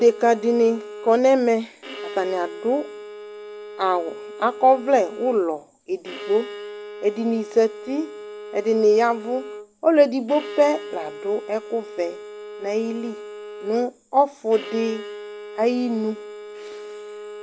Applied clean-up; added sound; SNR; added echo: none; Bowed string instrument; 14 dB; none.